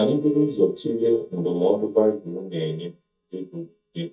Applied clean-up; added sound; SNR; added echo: neural mask model DeepFilterNet 3.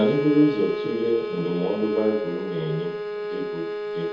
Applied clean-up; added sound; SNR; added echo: none; Bowed string instrument; 4 dB; reverberation time 0.6 s.